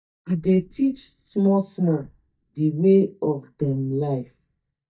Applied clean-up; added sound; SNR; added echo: neural mask model DeepFilterNet 3.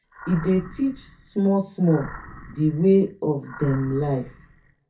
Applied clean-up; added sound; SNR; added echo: none; Animal; 18 dB; reverberation time 0.3 s.